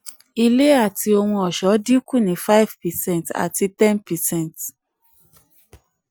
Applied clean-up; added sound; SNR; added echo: none; none; none; none.